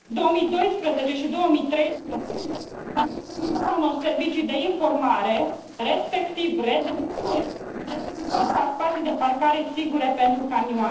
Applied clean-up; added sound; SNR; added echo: neural separator model SepFormer DNS4.